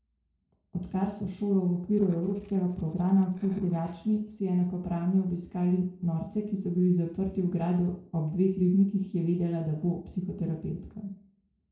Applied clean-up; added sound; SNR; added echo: neural separator model SepFormer DNS4.